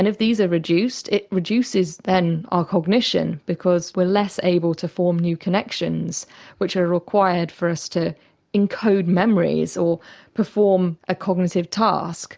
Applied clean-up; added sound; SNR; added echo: none; none; none; none.